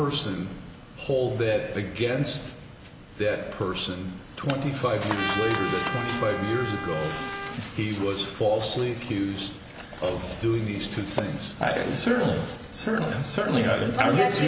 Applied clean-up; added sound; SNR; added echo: none; Trumpet; 6 dB; none.